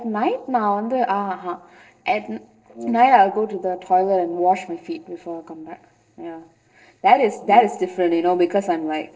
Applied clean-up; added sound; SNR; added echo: neural separator model SepFormer DNS4.